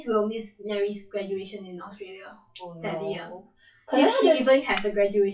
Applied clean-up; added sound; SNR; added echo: classical method WPE with log-MMSE.